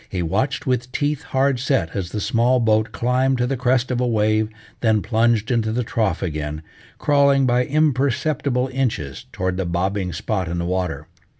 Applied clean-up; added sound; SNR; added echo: none; none; none; none.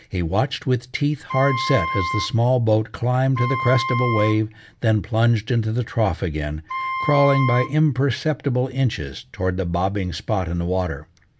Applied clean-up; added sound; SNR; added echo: none; Wind instrument, woodwind instrument; 6 dB; none.